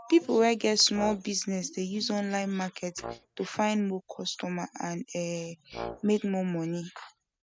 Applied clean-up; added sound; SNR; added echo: neural mask model RNNoise.